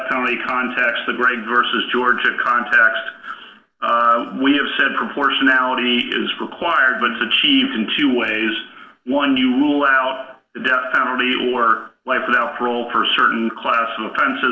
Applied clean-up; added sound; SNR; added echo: neural separator model SepFormer DNS4.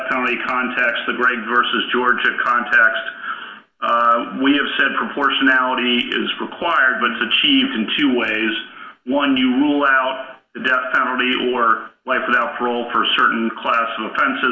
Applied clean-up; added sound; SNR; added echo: none; Brass instrument; 16 dB; reverberation time 0.2 s.